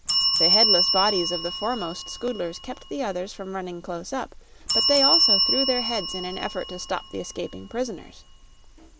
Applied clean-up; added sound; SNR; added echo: none; Bell; -3 dB; none.